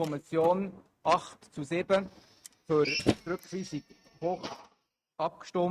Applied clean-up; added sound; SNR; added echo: neural mask model RNNoise.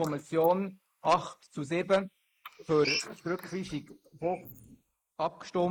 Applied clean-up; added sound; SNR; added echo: neural mask model Resemble Enhance denoiser.